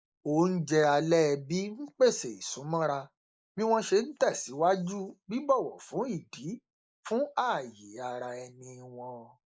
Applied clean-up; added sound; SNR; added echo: neural mask model Resemble Enhance denoiser.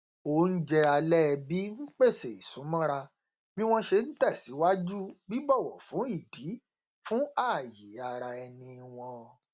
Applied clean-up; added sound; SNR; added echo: none; none; none; none.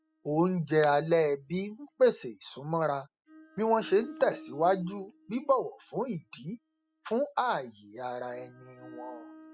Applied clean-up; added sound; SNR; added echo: classical method spectral subtraction.